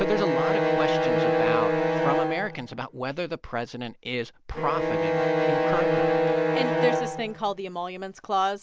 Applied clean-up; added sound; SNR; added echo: none; Bowed string instrument; -5 dB; none.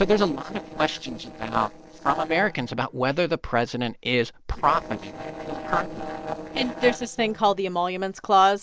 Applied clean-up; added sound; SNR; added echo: neural separator model SepFormer DNS4.